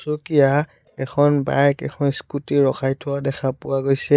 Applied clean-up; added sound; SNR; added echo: neural mask model DeepFilterNet 3.